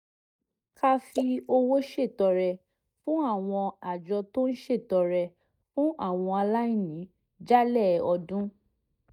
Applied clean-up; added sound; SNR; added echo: neural mask model DeepFilterNet 3.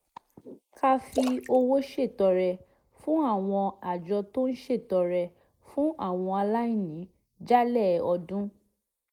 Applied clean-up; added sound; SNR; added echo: neural mask model Resemble Enhance denoiser.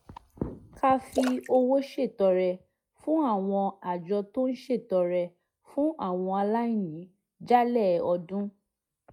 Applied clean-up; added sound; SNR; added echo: classical method log-MMSE.